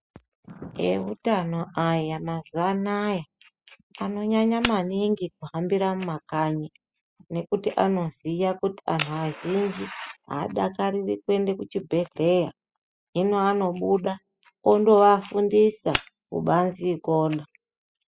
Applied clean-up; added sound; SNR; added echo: classical method spectral subtraction.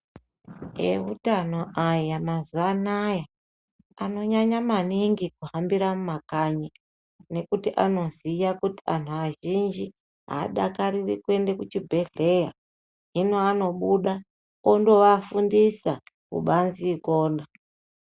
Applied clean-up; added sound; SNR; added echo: none; none; none; none.